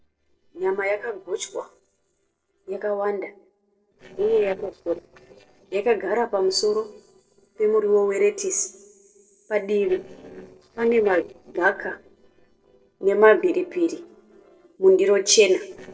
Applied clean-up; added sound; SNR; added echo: neural separator model SepFormer DNS4.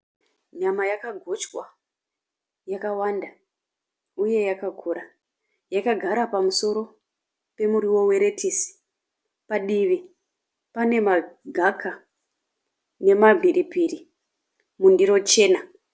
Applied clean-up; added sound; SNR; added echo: none; none; none; none.